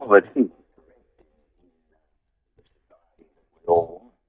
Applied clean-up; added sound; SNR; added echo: neural mask model DeepFilterNet 3.